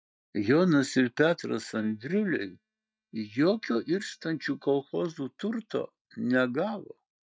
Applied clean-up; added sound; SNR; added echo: neural mask model DeepFilterNet 3.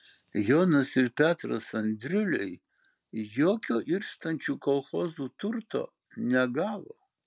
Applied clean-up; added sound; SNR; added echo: none; none; none; none.